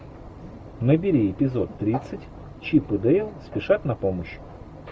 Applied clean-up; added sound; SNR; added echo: none; none; none; none.